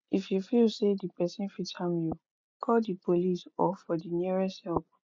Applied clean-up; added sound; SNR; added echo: none; none; none; none.